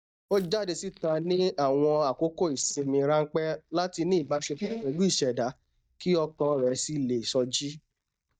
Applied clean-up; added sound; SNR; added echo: neural mask model DeepFilterNet 3.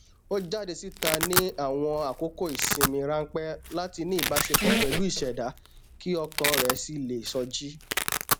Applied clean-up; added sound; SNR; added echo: none; Domestic sounds, home sounds + Squeak; 0 dB; none.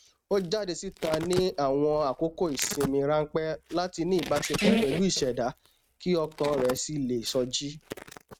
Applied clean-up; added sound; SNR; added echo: neural mask model RNNoise.